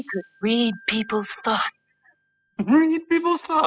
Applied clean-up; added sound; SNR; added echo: classical method spectral subtraction.